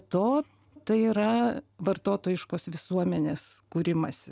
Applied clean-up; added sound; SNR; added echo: none; none; none; none.